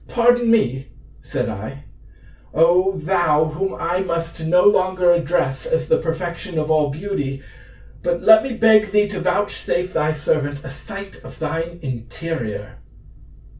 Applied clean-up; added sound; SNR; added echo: none; none; none; reverberation time 0.1 s.